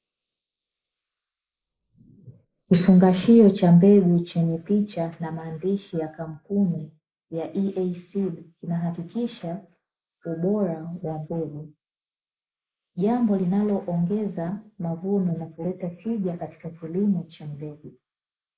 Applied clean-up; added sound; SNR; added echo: neural mask model Resemble Enhance denoiser.